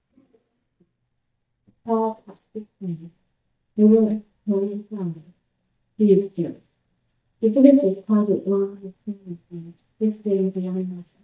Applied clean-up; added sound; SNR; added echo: neural mask model DeepFilterNet 3.